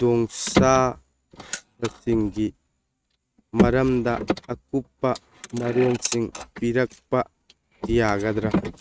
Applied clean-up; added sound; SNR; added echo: neural mask model RNNoise.